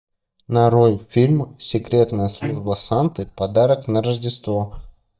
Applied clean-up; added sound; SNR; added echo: neural mask model DeepFilterNet 3.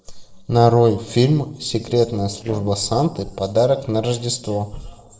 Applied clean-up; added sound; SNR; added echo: neural separator model SepFormer DNS4.